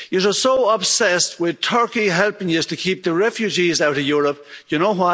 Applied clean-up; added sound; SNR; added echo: none; none; none; none.